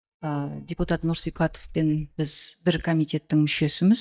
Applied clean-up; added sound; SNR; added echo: neural mask model DeepFilterNet 3.